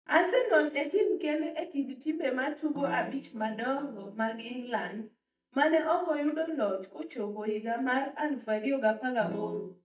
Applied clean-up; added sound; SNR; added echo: neural mask model DeepFilterNet 3.